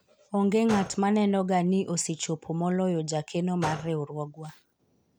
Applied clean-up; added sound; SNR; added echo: none; Gunshot, gunfire; 15 dB; none.